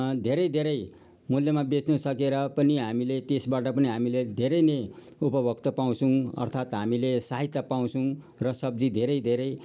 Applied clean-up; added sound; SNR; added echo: none; none; none; none.